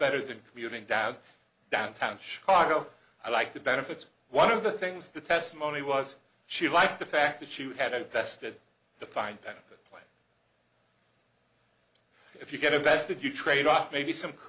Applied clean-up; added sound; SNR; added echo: none; none; none; none.